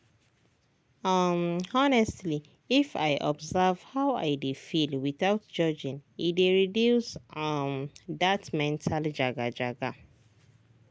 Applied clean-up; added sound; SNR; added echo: none; none; none; none.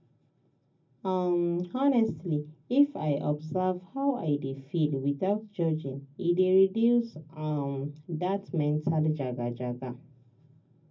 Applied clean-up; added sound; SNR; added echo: none; none; none; reverberation time 0.4 s.